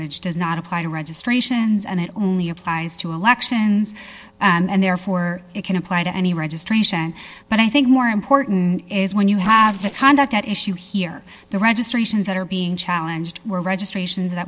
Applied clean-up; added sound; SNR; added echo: neural separator model SepFormer DNS4.